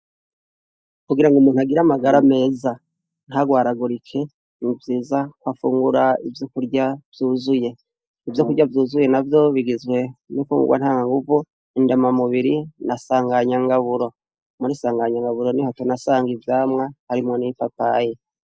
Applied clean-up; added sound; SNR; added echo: neural mask model DeepFilterNet 3.